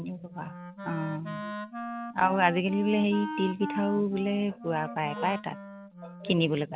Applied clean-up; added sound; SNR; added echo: none; Wind instrument, woodwind instrument; 10 dB; none.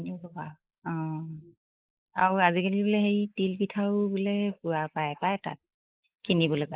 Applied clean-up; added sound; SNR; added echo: neural mask model Resemble Enhance denoiser.